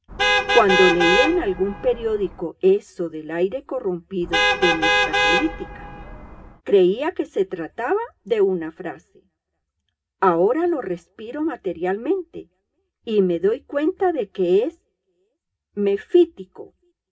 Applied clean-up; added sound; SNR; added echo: none; Vehicle horn, car horn, honking; -1 dB; reverberation time 0.3 s.